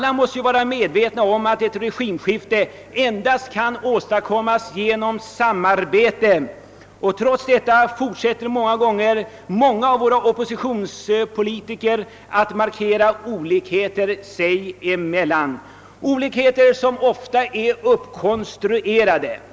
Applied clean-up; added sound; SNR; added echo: none; none; none; none.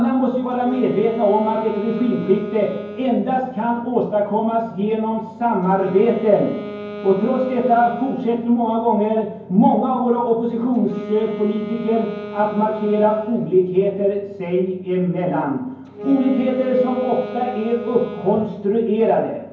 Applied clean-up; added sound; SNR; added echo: none; Wind instrument, woodwind instrument; 14 dB; reverberation time 0.9 s.